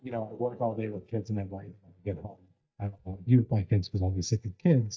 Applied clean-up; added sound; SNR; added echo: neural mask model DeepFilterNet 3.